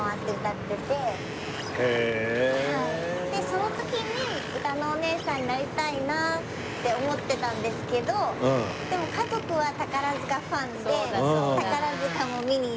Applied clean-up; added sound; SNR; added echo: none; Wind + Engine; 12 dB; none.